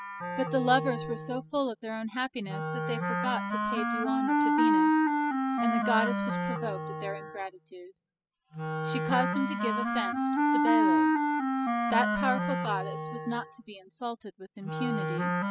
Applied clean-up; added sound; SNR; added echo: classical method spectral subtraction.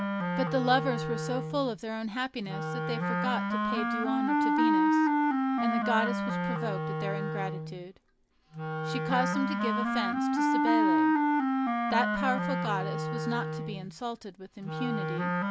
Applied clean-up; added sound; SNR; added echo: none; Wind instrument, woodwind instrument; -5 dB; none.